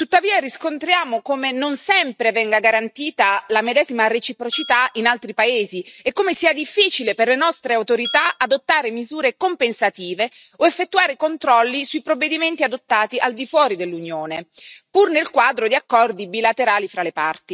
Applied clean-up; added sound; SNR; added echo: neural mask model RNNoise.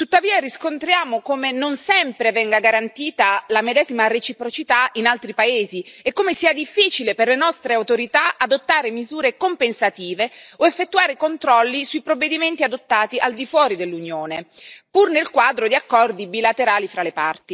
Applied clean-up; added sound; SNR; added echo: neural mask model Resemble Enhance denoiser.